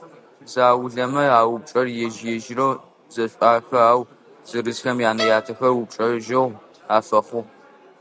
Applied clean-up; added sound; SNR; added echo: none; Bowed string instrument; 10 dB; none.